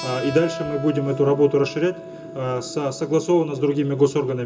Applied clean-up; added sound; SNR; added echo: none; Keyboard (musical); 14 dB; reverberation time 0.2 s.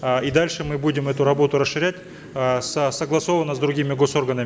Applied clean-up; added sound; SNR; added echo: none; none; none; none.